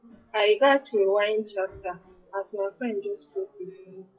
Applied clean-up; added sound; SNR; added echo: classical method WPE with log-MMSE.